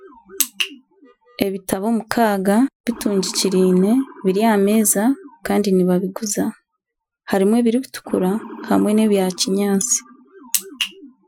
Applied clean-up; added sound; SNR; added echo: classical method Wiener filter.